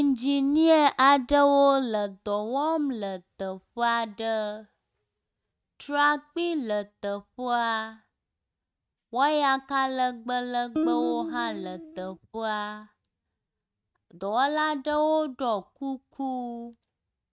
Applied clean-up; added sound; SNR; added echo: neural mask model RNNoise.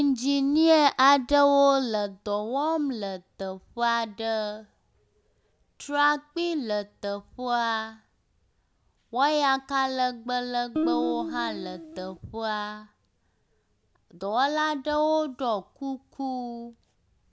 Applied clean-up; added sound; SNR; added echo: none; Guitar; 4 dB; none.